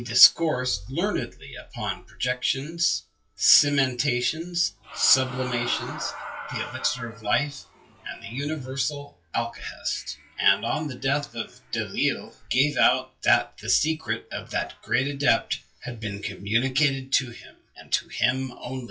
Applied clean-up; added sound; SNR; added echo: classical method WPE with log-MMSE.